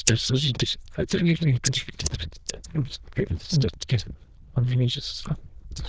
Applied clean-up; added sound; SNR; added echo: neural diffusion model UNIVERSE++.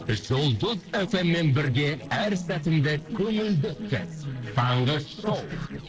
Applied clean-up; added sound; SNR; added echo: neural separator model SepFormer DNS4.